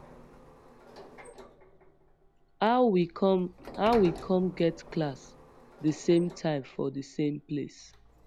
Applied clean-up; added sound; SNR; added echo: none; Sliding door; 18 dB; none.